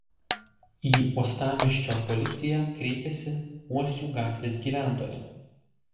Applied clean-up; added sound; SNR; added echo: none; Shatter; 5 dB; reverberation time 0.8 s.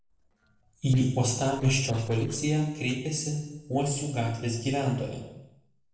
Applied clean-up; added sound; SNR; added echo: neural separator model SepFormer DNS4.